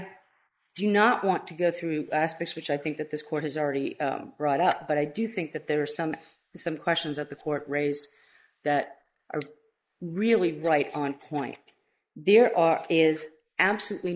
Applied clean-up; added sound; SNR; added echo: neural mask model Resemble Enhance denoiser.